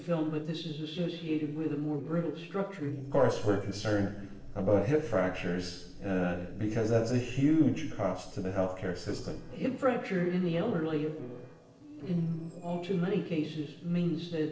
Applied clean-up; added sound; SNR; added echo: neural separator model SepFormer DNS4.